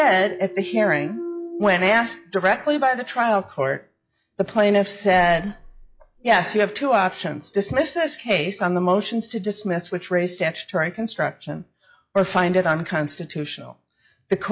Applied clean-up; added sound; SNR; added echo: classical method log-MMSE.